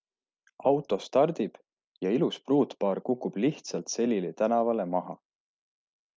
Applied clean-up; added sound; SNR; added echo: none; none; none; none.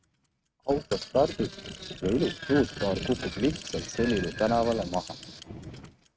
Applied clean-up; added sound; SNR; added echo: neural mask model RNNoise.